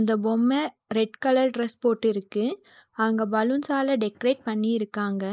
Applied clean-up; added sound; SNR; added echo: neural mask model Resemble Enhance denoiser.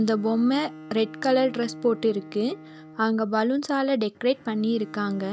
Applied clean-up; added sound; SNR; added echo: none; Bowed string instrument; 18 dB; none.